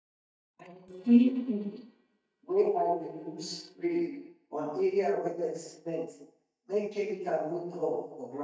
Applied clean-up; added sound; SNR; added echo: neural mask model DeepFilterNet 3.